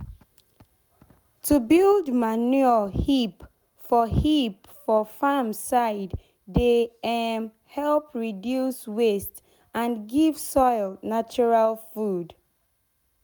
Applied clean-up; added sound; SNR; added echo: none; none; none; none.